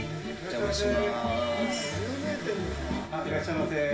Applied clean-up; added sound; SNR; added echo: none; none; none; reverberation time 0.1 s.